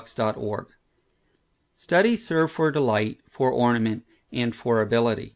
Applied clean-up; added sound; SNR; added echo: none; none; none; none.